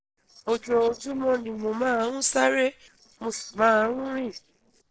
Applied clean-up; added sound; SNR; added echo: neural separator model SepFormer DNS4.